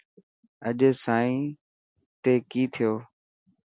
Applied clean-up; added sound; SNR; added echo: none; none; none; none.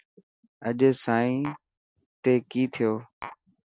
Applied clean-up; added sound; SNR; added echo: none; Tap; 14 dB; none.